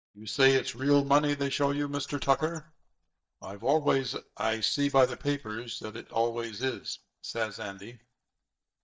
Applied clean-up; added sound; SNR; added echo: neural mask model DeepFilterNet 3.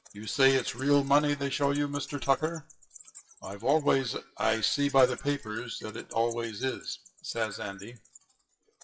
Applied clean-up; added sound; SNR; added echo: classical method WPE with log-MMSE.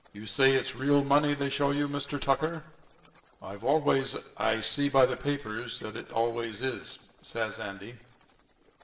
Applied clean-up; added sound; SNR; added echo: none; Wild animals; 20 dB; reverberation time 0.7 s.